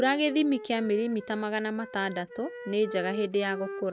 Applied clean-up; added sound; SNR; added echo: none; Wind instrument, woodwind instrument; 12 dB; none.